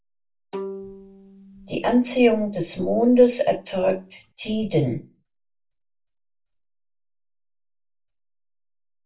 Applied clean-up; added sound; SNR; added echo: none; Bowed string instrument; 16 dB; reverberation time 0.2 s.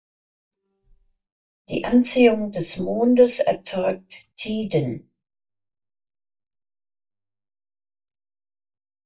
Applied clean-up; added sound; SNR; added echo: neural mask model DeepFilterNet 3.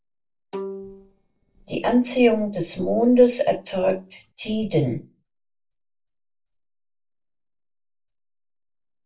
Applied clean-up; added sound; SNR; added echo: neural separator model SepFormer DNS4.